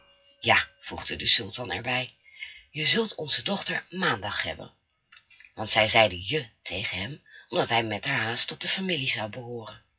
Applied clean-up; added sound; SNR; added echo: classical method WPE with log-MMSE.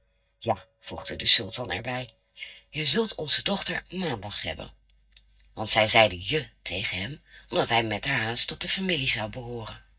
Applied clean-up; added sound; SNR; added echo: neural mask model DeepFilterNet 3.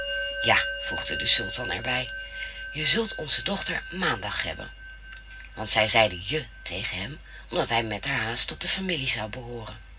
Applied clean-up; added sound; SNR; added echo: none; Musical instrument; 11 dB; reverberation time 0.4 s.